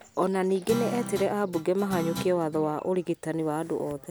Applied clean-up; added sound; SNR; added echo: none; Guitar; 9 dB; none.